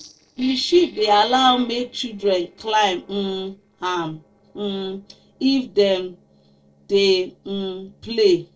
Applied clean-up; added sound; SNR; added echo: neural separator model SepFormer DNS4.